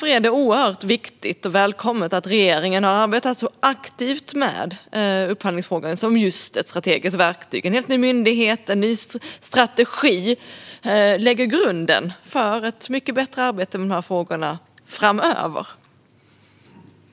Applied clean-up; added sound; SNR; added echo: none; none; none; none.